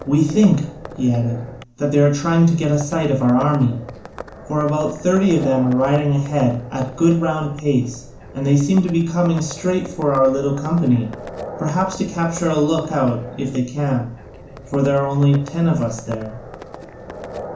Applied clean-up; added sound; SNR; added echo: none; Livestock, farm animals, working animals; 16 dB; reverberation time 0.7 s.